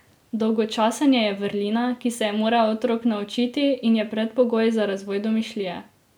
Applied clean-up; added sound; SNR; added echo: none; none; none; none.